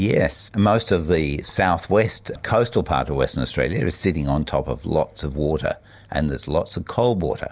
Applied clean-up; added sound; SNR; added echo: none; none; none; none.